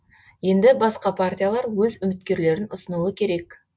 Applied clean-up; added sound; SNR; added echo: none; none; none; none.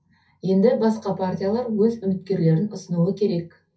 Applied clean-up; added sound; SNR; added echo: none; none; none; reverberation time 0.3 s.